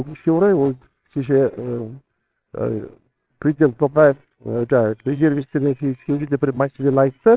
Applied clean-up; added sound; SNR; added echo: neural separator model SepFormer WHAMR!.